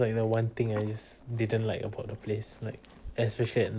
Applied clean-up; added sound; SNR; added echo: none; Livestock, farm animals, working animals; 20 dB; none.